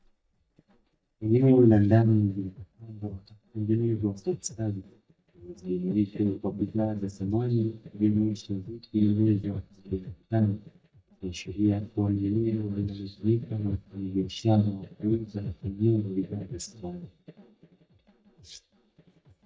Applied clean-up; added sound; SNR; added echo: neural mask model DeepFilterNet 3.